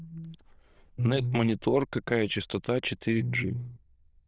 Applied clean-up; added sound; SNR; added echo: neural diffusion model UNIVERSE++.